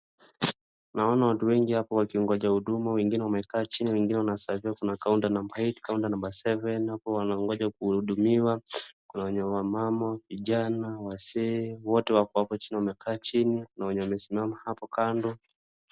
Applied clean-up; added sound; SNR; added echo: none; none; none; none.